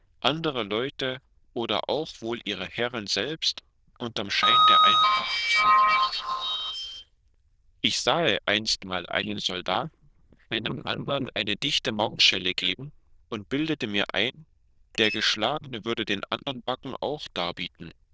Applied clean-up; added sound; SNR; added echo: neural diffusion model UNIVERSE++.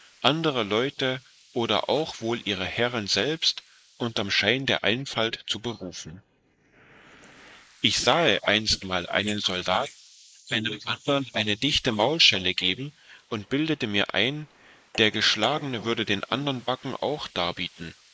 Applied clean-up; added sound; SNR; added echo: neural mask model Resemble Enhance denoiser.